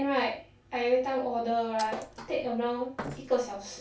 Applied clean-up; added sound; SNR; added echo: none; Thump, thud; 13 dB; reverberation time 0.2 s.